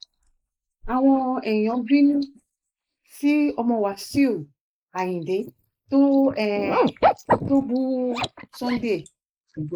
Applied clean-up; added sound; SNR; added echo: neural mask model Resemble Enhance denoiser.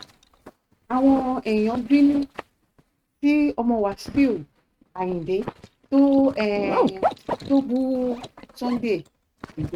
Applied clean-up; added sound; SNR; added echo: neural mask model RNNoise.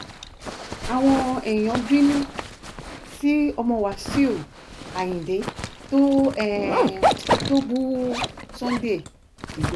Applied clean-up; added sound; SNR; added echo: none; Zipper (clothing); 5 dB; none.